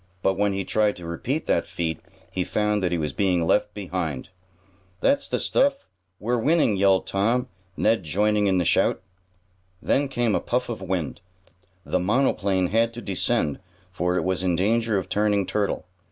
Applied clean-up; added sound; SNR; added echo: none; none; none; none.